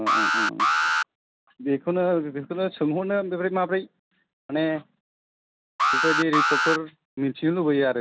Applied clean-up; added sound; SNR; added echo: none; Alarm; -2 dB; none.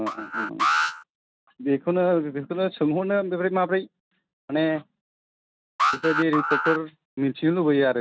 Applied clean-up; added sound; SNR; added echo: neural mask model RNNoise.